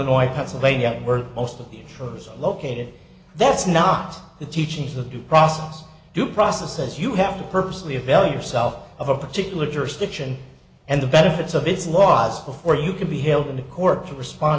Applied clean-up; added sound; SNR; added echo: none; none; none; none.